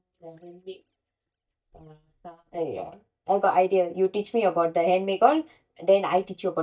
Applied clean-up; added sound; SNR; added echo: neural mask model DeepFilterNet 3.